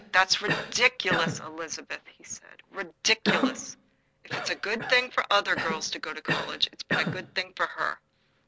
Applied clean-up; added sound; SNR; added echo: none; Cough; 5 dB; none.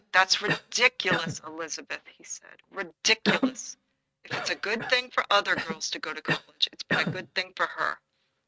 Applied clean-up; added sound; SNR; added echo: neural mask model RNNoise.